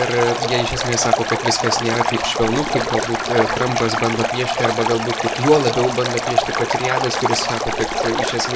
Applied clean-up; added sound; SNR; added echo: none; Stream; 0 dB; reverberation time 0.8 s.